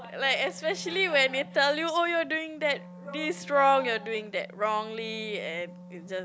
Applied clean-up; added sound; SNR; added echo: none; Wind instrument, woodwind instrument; 18 dB; none.